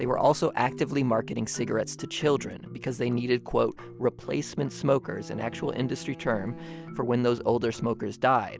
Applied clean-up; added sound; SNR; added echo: none; Bowed string instrument; 16 dB; none.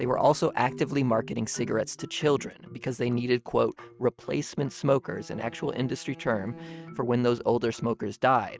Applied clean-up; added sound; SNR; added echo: neural mask model RNNoise.